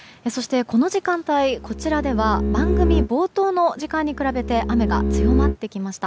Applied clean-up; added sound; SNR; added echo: none; Bowed string instrument; 0 dB; none.